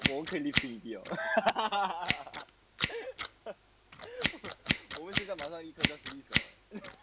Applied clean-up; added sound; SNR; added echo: none; Scissors; -4 dB; none.